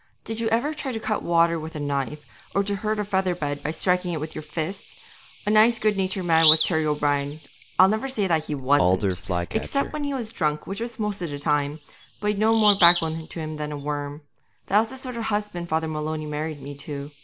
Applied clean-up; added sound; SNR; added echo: none; Bird vocalization, bird call, bird song; 8 dB; none.